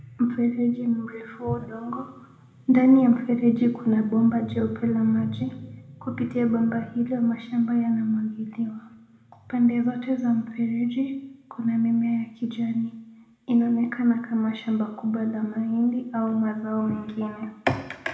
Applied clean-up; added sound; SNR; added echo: none; none; none; reverberation time 0.9 s.